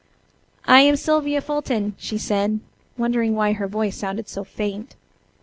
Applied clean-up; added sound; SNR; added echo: none; none; none; none.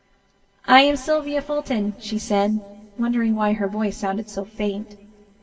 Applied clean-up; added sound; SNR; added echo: none; none; none; reverberation time 2.7 s.